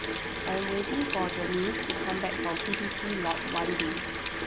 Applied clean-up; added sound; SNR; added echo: none; Sink (filling or washing) / Water tap, faucet; -4 dB; none.